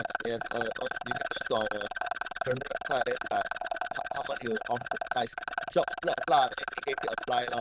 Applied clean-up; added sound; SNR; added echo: neural diffusion model UNIVERSE++.